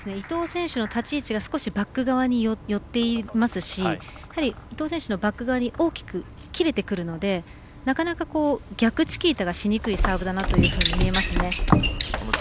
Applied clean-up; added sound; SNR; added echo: none; none; none; none.